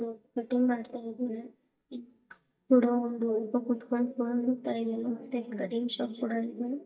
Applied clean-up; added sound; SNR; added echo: neural mask model DeepFilterNet 3.